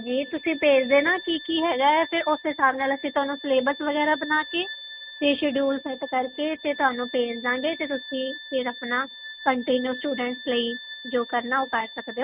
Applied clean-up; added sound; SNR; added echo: none; Bowed string instrument; 14 dB; none.